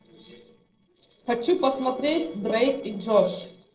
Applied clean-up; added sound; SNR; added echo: neural separator model SepFormer DNS4.